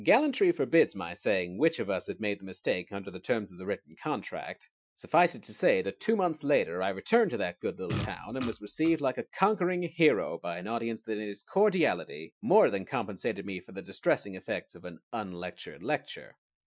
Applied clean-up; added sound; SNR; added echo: classical method Wiener filter.